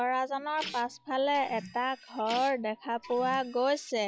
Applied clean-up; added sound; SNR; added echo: classical method log-MMSE.